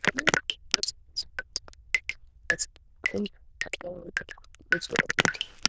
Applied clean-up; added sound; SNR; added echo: neural diffusion model UNIVERSE++.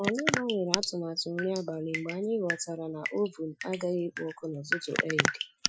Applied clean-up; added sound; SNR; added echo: classical method Wiener filter.